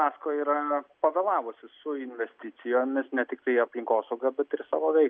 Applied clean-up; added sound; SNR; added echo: none; none; none; none.